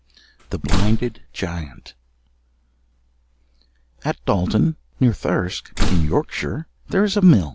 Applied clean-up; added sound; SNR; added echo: none; Slam; -2 dB; none.